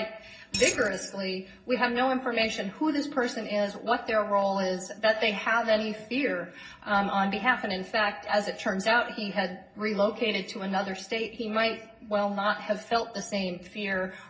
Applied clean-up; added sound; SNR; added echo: none; Coin (dropping); 3 dB; reverberation time 0.4 s.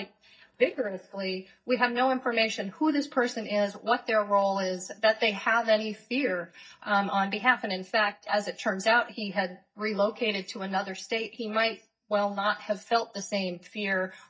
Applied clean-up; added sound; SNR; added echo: neural mask model DeepFilterNet 3.